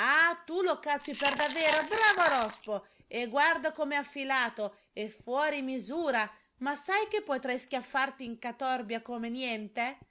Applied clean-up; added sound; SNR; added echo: neural mask model Resemble Enhance denoiser.